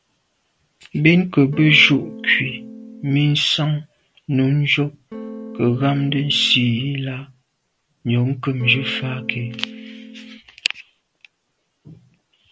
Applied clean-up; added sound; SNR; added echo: none; Electric guitar / Strum; 14 dB; none.